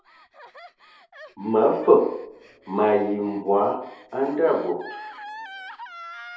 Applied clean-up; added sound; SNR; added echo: none; Gasp; 18 dB; reverberation time 2.1 s.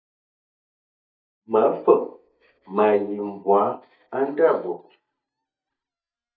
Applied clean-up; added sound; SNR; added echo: neural mask model DeepFilterNet 3.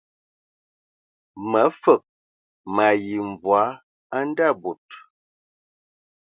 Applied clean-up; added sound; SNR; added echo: none; none; none; none.